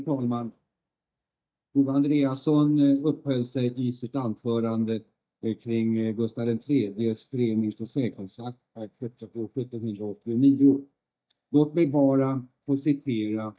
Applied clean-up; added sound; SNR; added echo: neural mask model DeepFilterNet 3.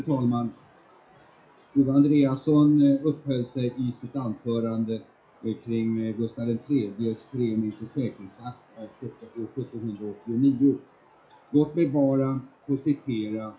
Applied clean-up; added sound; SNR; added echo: classical method WPE with log-MMSE.